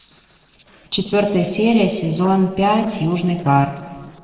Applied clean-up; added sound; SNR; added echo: neural separator model SepFormer DNS4.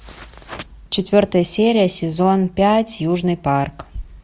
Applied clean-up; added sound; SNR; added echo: none; none; none; none.